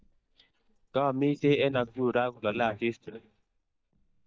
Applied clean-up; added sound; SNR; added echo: neural mask model DeepFilterNet 3.